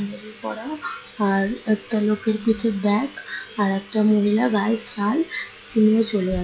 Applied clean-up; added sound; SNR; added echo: classical method log-MMSE.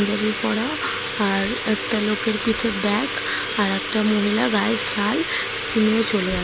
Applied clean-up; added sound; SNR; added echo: none; none; none; none.